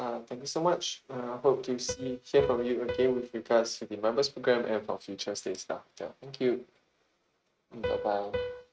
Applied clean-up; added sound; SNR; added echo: neural mask model RNNoise.